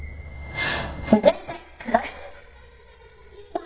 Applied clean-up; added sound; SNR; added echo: neural mask model DeepFilterNet 3.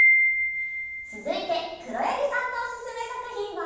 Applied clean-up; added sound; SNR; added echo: none; Wind chime; -4 dB; reverberation time 1.2 s.